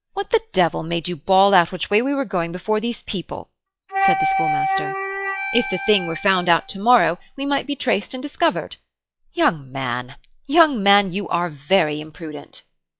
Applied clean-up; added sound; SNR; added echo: classical method log-MMSE.